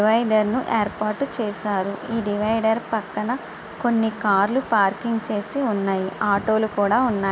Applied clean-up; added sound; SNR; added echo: none; none; none; none.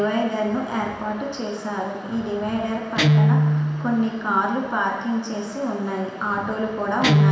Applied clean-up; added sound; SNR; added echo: none; Guitar; 0 dB; reverberation time 1.1 s.